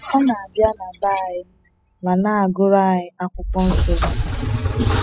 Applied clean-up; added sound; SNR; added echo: classical method spectral subtraction.